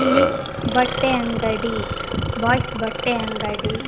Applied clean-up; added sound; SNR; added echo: none; Burping, eructation; 3 dB; none.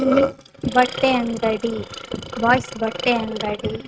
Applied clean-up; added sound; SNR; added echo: neural mask model RNNoise.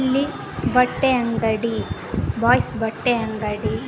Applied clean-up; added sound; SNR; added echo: none; none; none; none.